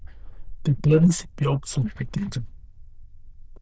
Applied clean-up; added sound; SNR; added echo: neural diffusion model UNIVERSE++.